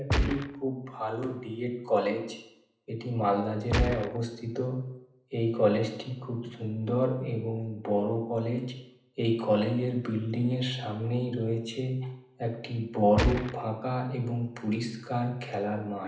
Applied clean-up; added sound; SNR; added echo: none; Gunshot, gunfire; -2 dB; reverberation time 0.8 s.